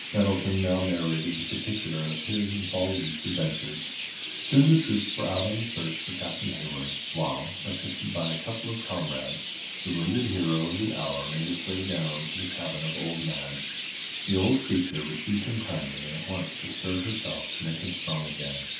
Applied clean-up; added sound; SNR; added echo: none; Chirp, tweet; 4 dB; reverberation time 0.7 s.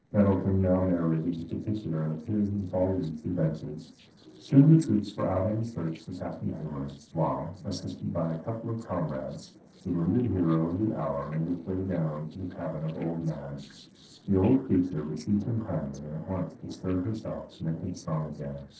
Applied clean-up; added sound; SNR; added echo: neural separator model SepFormer DNS4.